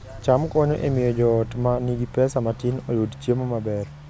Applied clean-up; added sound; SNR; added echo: none; Walk, footsteps; 13 dB; none.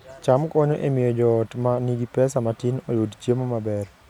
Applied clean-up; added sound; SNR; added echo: none; none; none; none.